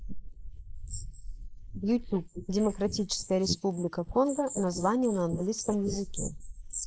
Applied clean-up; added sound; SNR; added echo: neural mask model Resemble Enhance denoiser.